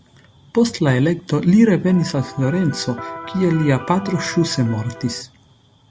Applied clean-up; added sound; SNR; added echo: none; Electric guitar; 14 dB; none.